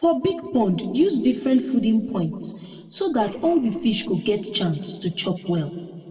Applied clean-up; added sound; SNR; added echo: neural separator model SepFormer DNS4.